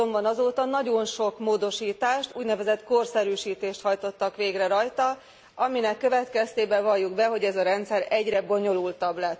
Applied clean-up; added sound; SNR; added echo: none; none; none; none.